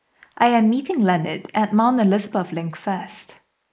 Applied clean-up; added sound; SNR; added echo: neural mask model Resemble Enhance denoiser.